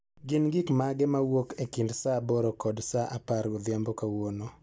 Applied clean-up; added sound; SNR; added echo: none; none; none; none.